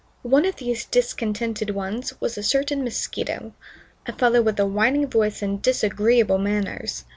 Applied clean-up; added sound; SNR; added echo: none; none; none; none.